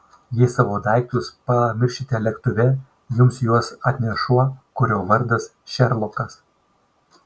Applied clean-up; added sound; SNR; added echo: none; none; none; none.